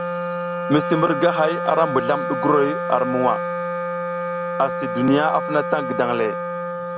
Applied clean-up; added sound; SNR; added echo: none; Wind instrument, woodwind instrument; 3 dB; none.